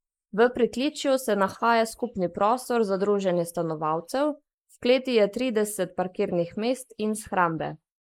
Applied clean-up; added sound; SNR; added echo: neural mask model Resemble Enhance denoiser.